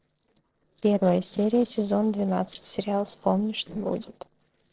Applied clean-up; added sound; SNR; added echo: neural separator model SepFormer DNS4.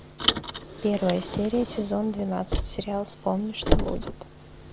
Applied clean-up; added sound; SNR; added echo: none; Car; 1 dB; none.